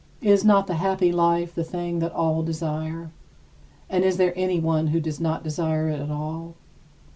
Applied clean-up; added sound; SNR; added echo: none; none; none; none.